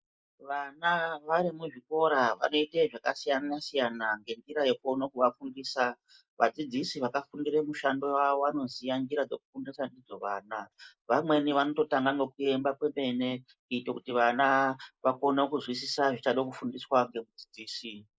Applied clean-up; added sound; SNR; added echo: neural mask model Resemble Enhance denoiser.